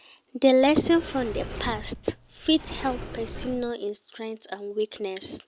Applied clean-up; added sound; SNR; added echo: none; Sliding door; 11 dB; none.